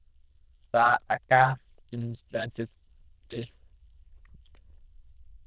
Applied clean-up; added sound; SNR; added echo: neural diffusion model UNIVERSE++.